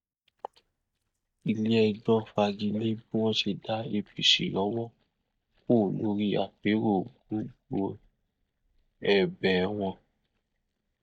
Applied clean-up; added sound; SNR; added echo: neural mask model DeepFilterNet 3.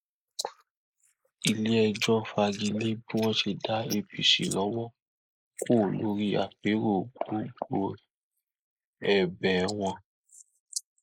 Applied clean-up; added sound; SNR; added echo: neural mask model Resemble Enhance denoiser.